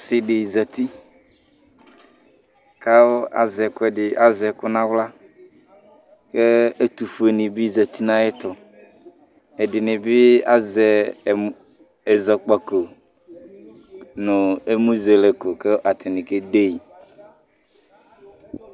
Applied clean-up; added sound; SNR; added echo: none; none; none; none.